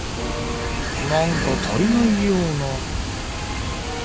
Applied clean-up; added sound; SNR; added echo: none; Water; 4 dB; none.